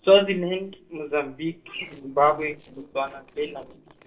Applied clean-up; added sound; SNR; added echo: neural separator model SepFormer DNS4.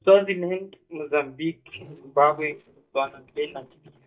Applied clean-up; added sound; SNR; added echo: neural mask model DeepFilterNet 3.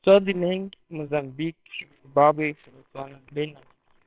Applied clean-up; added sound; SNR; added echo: neural separator model SepFormer WHAMR!.